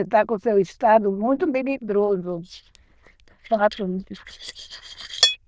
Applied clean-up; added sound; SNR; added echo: neural diffusion model UNIVERSE++.